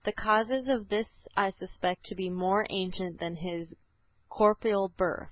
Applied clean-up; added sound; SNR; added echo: none; none; none; none.